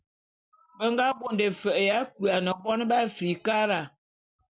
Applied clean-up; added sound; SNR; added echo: none; none; none; none.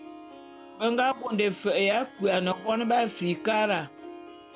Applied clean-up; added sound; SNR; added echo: none; Harp; 17 dB; none.